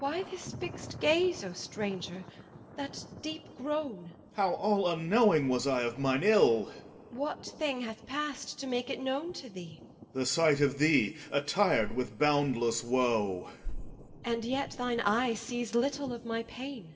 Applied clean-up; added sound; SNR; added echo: none; Thunder; 19 dB; reverberation time 1.4 s.